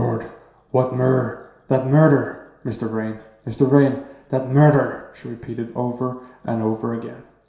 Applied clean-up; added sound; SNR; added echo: none; none; none; reverberation time 0.7 s.